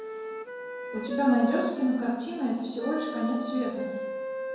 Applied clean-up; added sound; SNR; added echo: none; Wind instrument, woodwind instrument; 8 dB; reverberation time 1.2 s.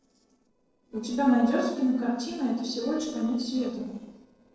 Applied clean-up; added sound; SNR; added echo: neural separator model SepFormer DNS4.